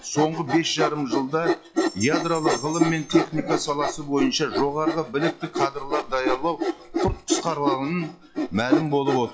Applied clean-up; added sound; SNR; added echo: classical method log-MMSE.